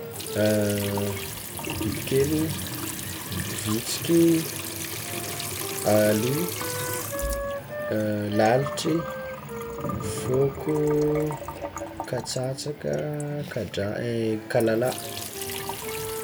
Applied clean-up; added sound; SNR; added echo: none; Trickle, dribble / Sink (filling or washing) / Water tap, faucet + Wind instrument, woodwind instrument; 6 dB; none.